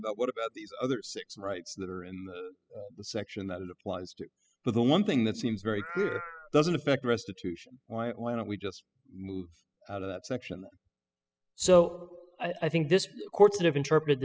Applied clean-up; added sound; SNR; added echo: classical method spectral subtraction.